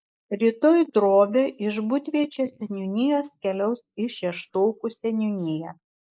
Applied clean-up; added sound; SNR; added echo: neural mask model Resemble Enhance denoiser.